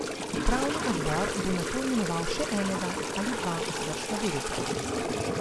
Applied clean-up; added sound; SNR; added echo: none; Boiling + Trickle, dribble / Toilet flush; -1 dB; none.